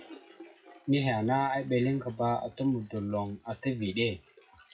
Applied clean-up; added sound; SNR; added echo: classical method WPE with log-MMSE.